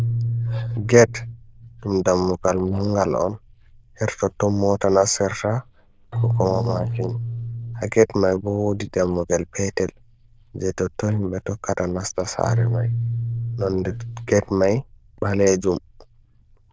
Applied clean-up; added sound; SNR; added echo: neural diffusion model UNIVERSE++.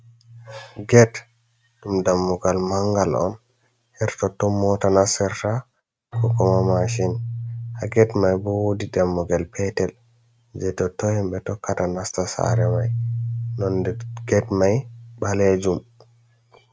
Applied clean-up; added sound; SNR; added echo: neural mask model RNNoise.